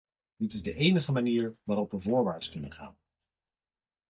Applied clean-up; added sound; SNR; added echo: neural mask model DeepFilterNet 3.